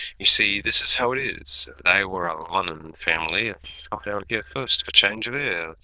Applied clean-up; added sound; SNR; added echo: neural diffusion model UNIVERSE++.